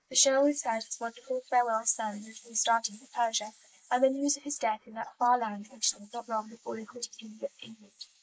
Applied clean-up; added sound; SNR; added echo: neural mask model Resemble Enhance denoiser.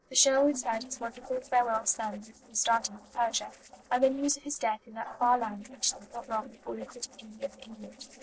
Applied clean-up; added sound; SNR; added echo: neural separator model SepFormer DNS4.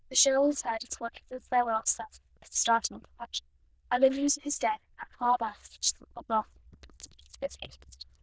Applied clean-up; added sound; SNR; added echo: neural diffusion model UNIVERSE++.